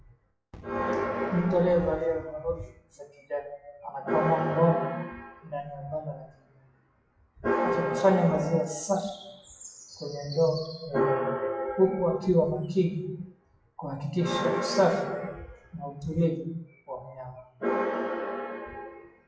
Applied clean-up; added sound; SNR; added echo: classical method WPE with log-MMSE.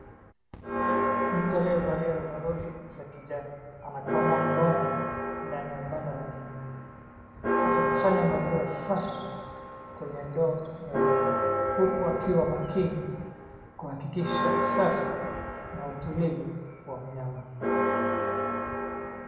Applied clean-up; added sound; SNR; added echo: none; Church bell; -1 dB; reverberation time 1.1 s.